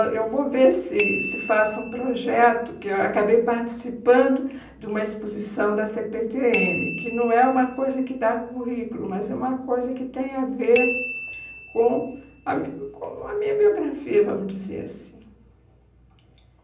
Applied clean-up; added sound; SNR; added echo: none; Bicycle bell; 9 dB; reverberation time 0.6 s.